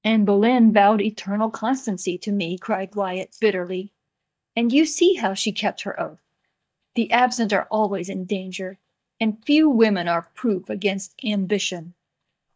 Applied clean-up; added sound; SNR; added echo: neural mask model DeepFilterNet 3.